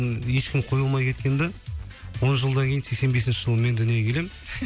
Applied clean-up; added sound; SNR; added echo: none; none; none; none.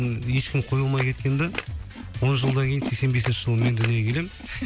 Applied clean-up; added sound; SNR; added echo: none; Animal + Camera; 12 dB; none.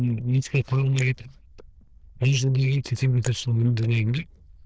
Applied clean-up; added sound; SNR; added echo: neural diffusion model UNIVERSE++.